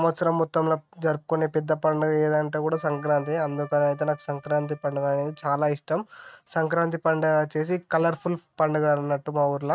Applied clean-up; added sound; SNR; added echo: neural mask model RNNoise.